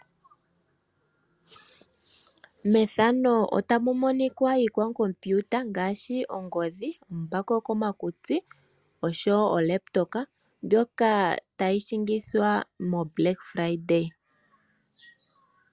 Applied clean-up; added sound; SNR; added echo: none; none; none; none.